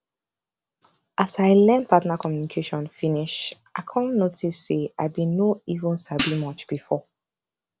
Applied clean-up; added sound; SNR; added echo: none; Hi-hat; 8 dB; none.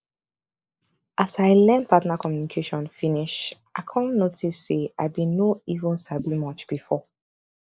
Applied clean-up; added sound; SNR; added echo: neural mask model Resemble Enhance denoiser.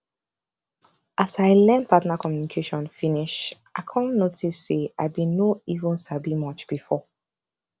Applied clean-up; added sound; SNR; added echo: none; none; none; none.